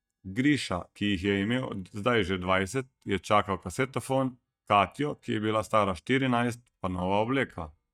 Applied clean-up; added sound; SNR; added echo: neural mask model DeepFilterNet 3.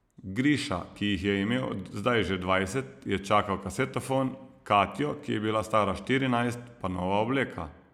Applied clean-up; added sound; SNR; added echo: none; none; none; none.